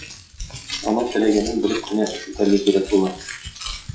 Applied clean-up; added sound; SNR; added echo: classical method WPE with log-MMSE.